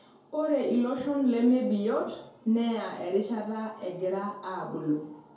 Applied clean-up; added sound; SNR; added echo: none; none; none; reverberation time 2.3 s.